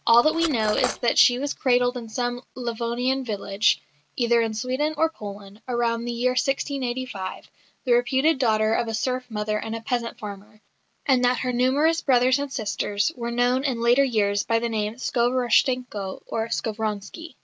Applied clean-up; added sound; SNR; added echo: none; Cutlery, silverware; 8 dB; none.